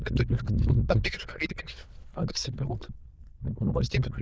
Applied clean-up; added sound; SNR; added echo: neural diffusion model UNIVERSE++.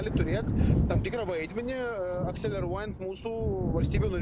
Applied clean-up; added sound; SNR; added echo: none; Thunder / Wind; -4 dB; none.